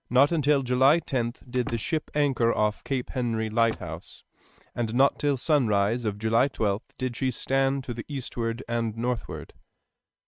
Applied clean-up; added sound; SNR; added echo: neural mask model RNNoise.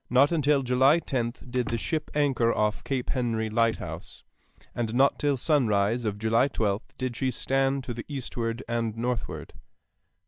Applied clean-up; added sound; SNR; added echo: neural mask model DeepFilterNet 3.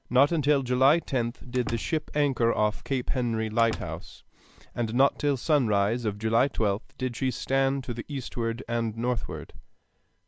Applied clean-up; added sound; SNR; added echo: none; Slam; 15 dB; none.